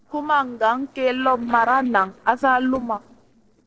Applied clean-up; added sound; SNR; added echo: neural separator model SepFormer DNS4.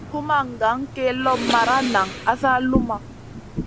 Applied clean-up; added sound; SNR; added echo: none; Breathing; 7 dB; none.